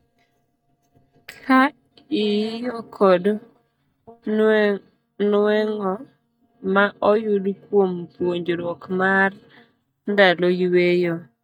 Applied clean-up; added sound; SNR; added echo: neural mask model DeepFilterNet 3.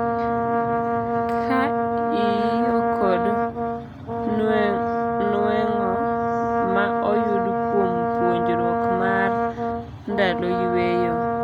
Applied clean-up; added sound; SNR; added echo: none; Brass instrument; -4 dB; none.